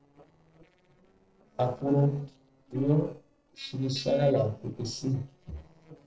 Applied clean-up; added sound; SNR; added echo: neural separator model SepFormer DNS4.